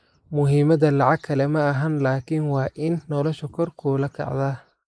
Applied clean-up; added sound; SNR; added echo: neural mask model Resemble Enhance denoiser.